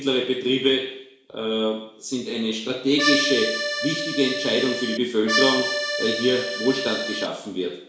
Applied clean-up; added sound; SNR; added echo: none; Accordion; 1 dB; reverberation time 0.7 s.